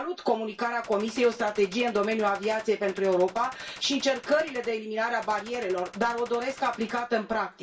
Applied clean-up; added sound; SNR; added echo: none; Gunshot, gunfire; 18 dB; reverberation time 0.2 s.